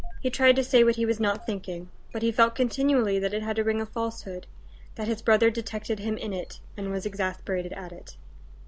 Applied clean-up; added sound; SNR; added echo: none; Engine starting; 13 dB; none.